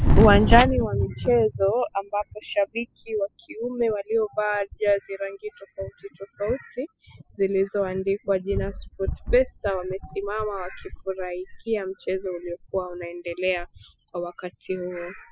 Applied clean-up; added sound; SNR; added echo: classical method spectral subtraction.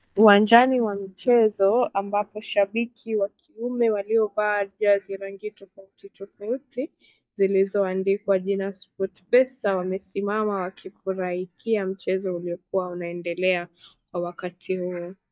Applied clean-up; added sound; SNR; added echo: neural mask model DeepFilterNet 3.